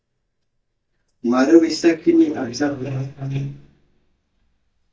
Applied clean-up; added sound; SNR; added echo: neural mask model DeepFilterNet 3.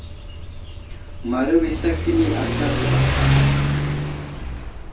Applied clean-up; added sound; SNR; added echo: none; Accelerating, revving, vroom / Car; -3 dB; reverberation time 0.3 s.